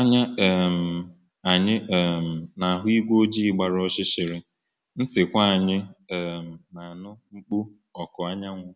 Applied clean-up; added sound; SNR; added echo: none; none; none; none.